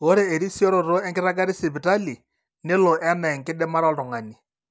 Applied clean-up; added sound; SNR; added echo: none; none; none; none.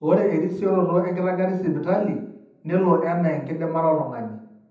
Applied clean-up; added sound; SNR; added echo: none; none; none; reverberation time 0.8 s.